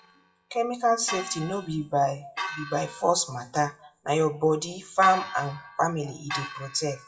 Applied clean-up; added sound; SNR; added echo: classical method WPE with log-MMSE.